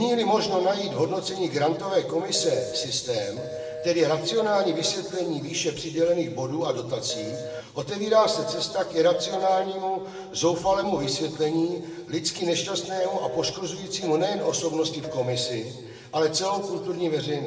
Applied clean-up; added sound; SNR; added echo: none; Telephone; 11 dB; reverberation time 1.8 s.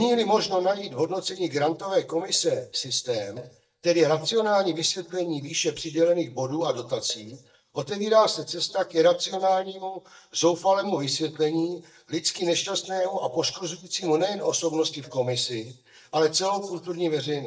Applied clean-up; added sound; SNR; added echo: neural mask model DeepFilterNet 3.